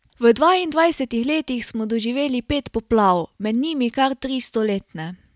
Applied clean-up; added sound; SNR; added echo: none; none; none; none.